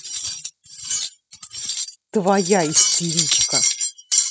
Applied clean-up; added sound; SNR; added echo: classical method spectral subtraction.